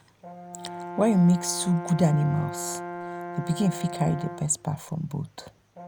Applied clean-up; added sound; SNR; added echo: none; Brass instrument; 11 dB; none.